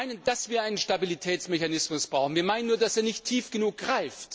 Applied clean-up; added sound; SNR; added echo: none; none; none; none.